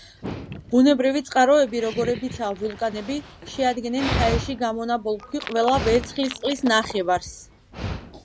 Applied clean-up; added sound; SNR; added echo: none; Dog; 10 dB; none.